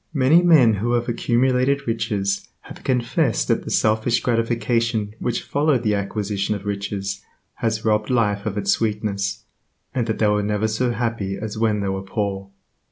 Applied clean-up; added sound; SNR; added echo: none; none; none; none.